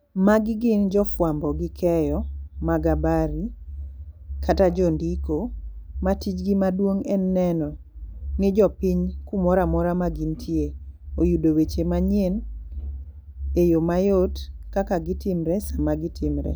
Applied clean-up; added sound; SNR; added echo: none; none; none; none.